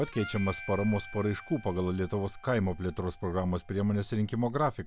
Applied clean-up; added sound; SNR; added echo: none; Harmonica; 18 dB; none.